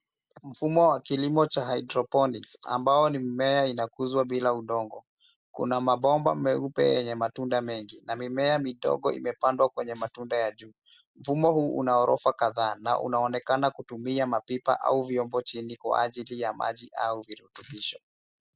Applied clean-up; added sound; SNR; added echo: none; none; none; none.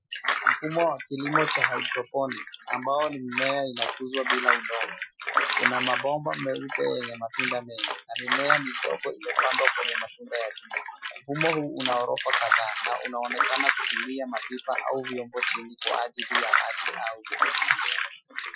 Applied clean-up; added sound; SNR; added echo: classical method Wiener filter.